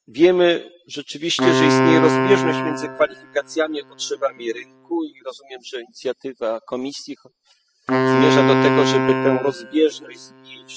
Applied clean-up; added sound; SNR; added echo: classical method spectral subtraction.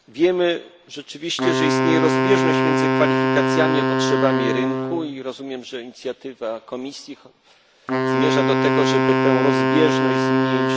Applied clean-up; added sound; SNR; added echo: none; Wind instrument, woodwind instrument; -3 dB; none.